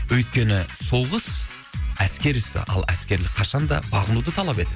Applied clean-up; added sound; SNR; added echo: none; none; none; none.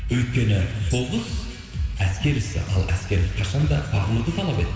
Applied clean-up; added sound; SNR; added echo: none; Tambourine; 19 dB; reverberation time 2.2 s.